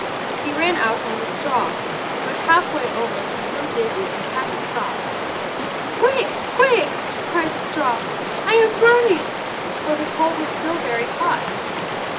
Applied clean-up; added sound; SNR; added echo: none; Stream; 3 dB; none.